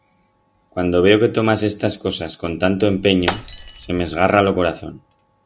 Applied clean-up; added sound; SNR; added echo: none; Shatter; 13 dB; none.